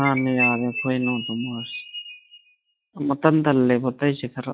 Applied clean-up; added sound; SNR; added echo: classical method log-MMSE.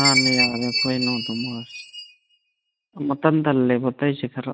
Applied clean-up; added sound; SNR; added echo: neural mask model RNNoise.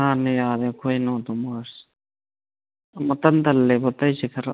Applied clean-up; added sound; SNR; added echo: none; none; none; none.